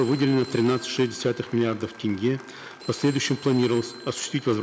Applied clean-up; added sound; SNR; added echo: none; Applause + Telephone; 19 dB; none.